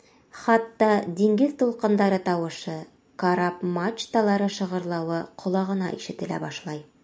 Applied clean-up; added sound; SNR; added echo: none; none; none; none.